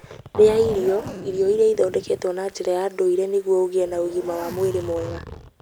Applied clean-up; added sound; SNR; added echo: none; Zipper (clothing); 15 dB; none.